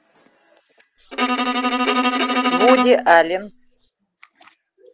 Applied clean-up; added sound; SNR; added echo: none; Bowed string instrument; -1 dB; none.